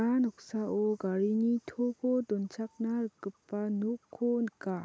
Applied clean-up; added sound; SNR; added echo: none; none; none; none.